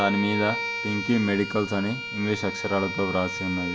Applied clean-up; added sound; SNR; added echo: none; Bowed string instrument; 6 dB; reverberation time 0.4 s.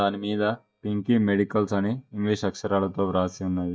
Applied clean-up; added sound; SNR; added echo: neural mask model DeepFilterNet 3.